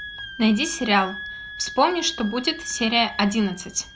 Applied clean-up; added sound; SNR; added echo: none; Wind instrument, woodwind instrument; 14 dB; none.